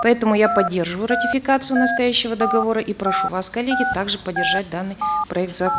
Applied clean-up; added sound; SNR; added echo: none; Telephone; 4 dB; none.